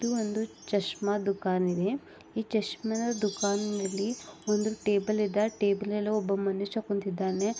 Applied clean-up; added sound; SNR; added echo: none; Wind chime; 17 dB; none.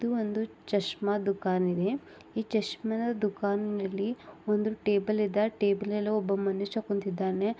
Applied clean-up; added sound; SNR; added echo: none; none; none; none.